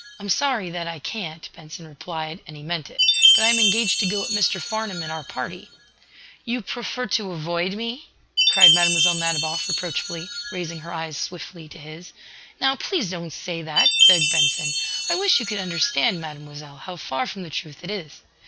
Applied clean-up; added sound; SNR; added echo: none; Chime; -3 dB; none.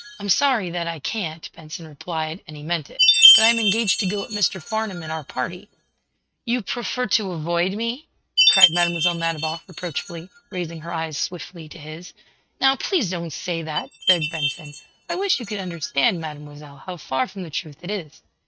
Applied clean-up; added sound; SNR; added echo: neural mask model RNNoise.